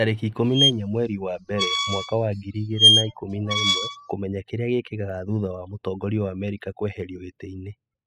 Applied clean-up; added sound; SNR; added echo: classical method spectral subtraction.